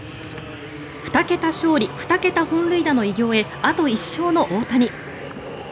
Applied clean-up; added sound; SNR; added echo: none; none; none; none.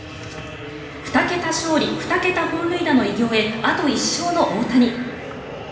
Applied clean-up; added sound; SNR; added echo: none; none; none; reverberation time 1.0 s.